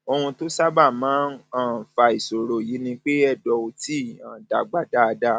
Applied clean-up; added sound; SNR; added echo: none; none; none; none.